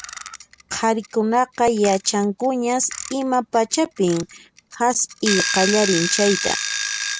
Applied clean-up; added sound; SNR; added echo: none; Alarm / Clock; 7 dB; none.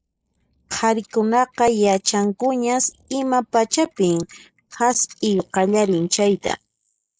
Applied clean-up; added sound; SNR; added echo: neural mask model Resemble Enhance denoiser.